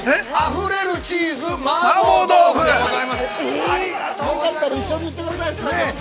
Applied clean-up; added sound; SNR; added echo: none; none; none; none.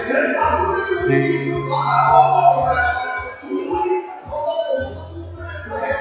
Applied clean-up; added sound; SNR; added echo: classical method WPE with log-MMSE.